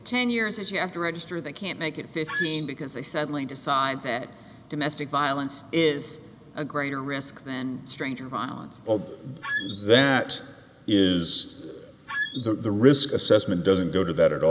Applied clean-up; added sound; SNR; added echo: none; Squeak; 7 dB; none.